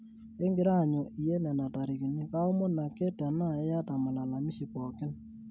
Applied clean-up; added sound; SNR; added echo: none; none; none; none.